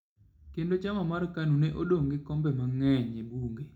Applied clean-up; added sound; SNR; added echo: none; none; none; reverberation time 0.4 s.